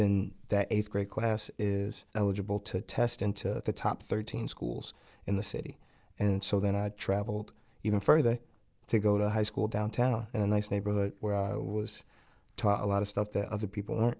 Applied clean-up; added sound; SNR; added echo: none; none; none; none.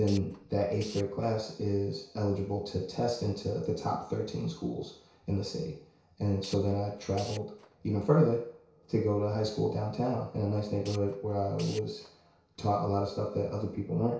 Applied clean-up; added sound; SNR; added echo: none; Tools; 20 dB; reverberation time 0.6 s.